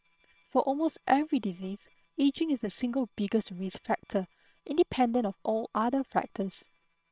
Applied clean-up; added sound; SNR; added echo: neural separator model SepFormer WHAM!.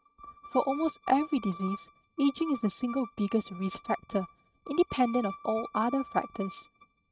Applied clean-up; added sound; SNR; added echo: neural mask model RNNoise.